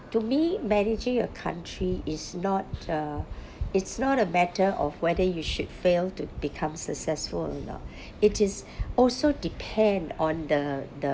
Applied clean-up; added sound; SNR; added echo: none; none; none; none.